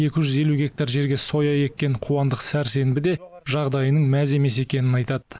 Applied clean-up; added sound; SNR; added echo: none; none; none; none.